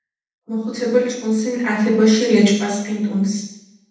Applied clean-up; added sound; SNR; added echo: none; none; none; reverberation time 0.8 s.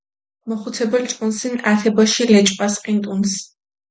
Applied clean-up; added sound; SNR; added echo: none; none; none; none.